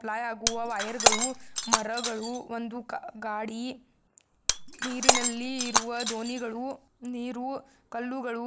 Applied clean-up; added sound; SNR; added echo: none; Shatter; -4 dB; none.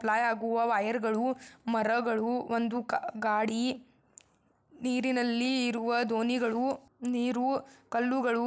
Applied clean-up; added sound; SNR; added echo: none; none; none; none.